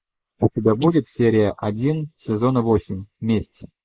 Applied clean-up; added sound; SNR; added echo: neural mask model Resemble Enhance denoiser.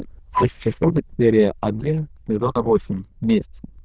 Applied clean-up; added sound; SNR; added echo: neural diffusion model UNIVERSE++.